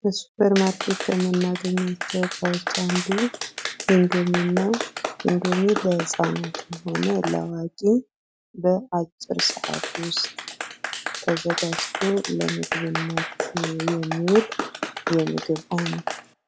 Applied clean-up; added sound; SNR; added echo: none; Clapping; 7 dB; none.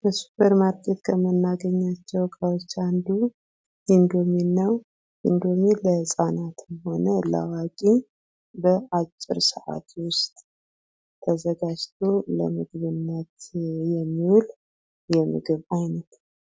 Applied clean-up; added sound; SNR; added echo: none; none; none; none.